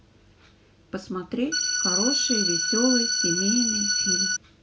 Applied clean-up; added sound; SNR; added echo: none; Organ; -4 dB; none.